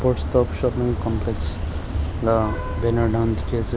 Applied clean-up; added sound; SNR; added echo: none; Vehicle horn, car horn, honking; 3 dB; none.